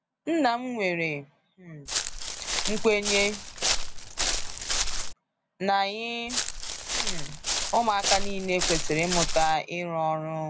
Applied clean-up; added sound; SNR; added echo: none; Walk, footsteps; -1 dB; none.